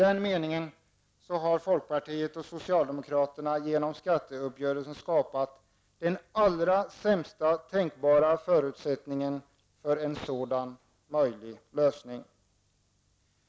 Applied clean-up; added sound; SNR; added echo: none; none; none; none.